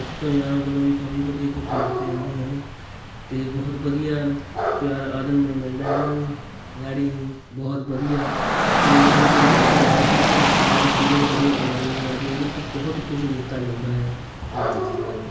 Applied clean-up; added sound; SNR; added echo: none; Rain / Dog; -1 dB; reverberation time 0.5 s.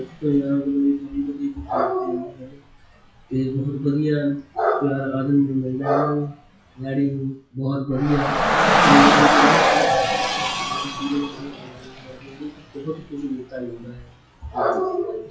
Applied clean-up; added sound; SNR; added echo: classical method WPE with log-MMSE.